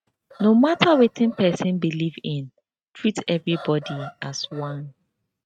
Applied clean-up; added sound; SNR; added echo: neural mask model RNNoise.